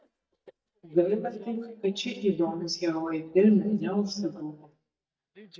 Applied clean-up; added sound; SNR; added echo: neural mask model DeepFilterNet 3.